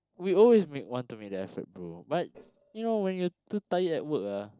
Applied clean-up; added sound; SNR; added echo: neural separator model SepFormer DNS4.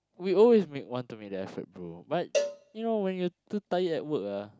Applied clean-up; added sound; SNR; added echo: none; Cowbell; 8 dB; none.